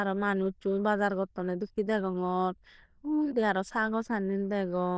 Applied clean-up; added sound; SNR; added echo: neural diffusion model UNIVERSE++.